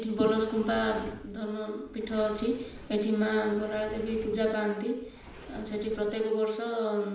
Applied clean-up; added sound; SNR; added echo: none; Sliding door; 18 dB; reverberation time 0.8 s.